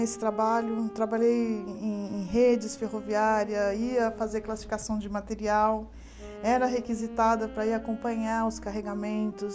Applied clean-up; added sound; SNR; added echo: none; Wind instrument, woodwind instrument; 15 dB; none.